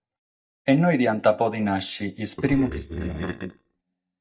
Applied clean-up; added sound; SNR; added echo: neural mask model DeepFilterNet 3.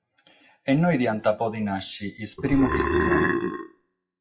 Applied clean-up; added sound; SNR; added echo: classical method WPE with log-MMSE.